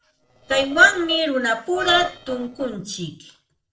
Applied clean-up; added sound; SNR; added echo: neural separator model SepFormer DNS4.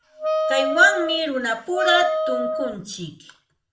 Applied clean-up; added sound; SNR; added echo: none; Wind instrument, woodwind instrument; 1 dB; reverberation time 0.4 s.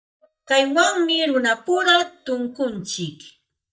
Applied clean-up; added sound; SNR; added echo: neural mask model DeepFilterNet 3.